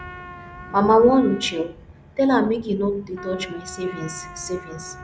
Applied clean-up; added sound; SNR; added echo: none; Trumpet; 19 dB; none.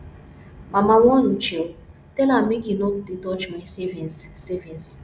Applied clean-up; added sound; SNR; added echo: none; none; none; none.